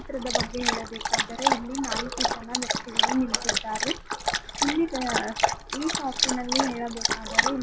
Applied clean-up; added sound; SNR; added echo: none; Dog; -4 dB; none.